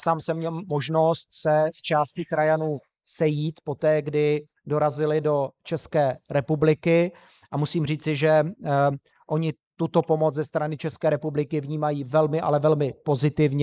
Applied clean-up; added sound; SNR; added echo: neural mask model Resemble Enhance denoiser.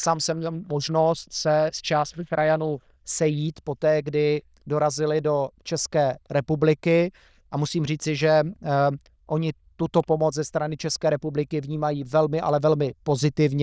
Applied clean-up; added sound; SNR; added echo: neural diffusion model UNIVERSE++.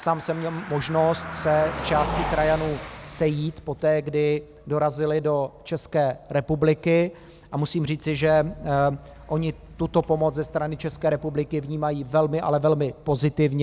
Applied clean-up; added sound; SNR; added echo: none; Car passing by; 14 dB; none.